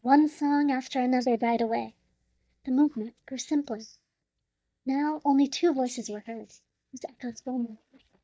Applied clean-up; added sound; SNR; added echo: neural mask model DeepFilterNet 3.